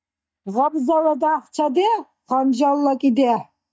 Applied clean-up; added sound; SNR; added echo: neural mask model DeepFilterNet 3.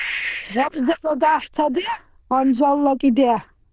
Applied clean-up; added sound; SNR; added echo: neural diffusion model UNIVERSE++.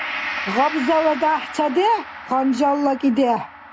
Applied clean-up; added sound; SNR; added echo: none; Gong; 11 dB; none.